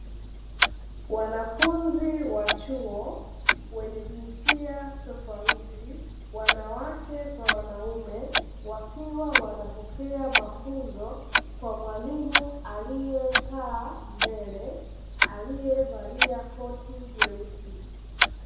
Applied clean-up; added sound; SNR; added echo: none; Clock; -3 dB; reverberation time 0.9 s.